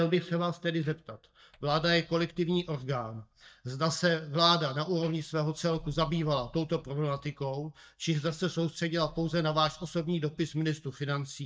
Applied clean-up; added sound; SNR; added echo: neural mask model DeepFilterNet 3.